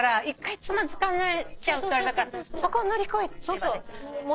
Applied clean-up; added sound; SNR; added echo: neural separator model SepFormer DNS4.